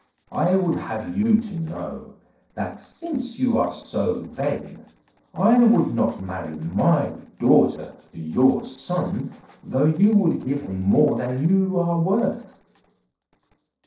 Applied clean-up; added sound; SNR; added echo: neural separator model SepFormer DNS4.